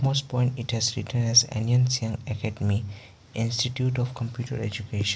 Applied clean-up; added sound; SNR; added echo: none; none; none; none.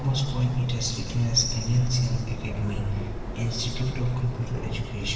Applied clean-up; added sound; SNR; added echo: none; Subway, metro, underground; 6 dB; reverberation time 1.2 s.